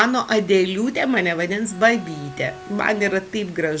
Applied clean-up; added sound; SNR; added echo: none; Bowed string instrument; 19 dB; none.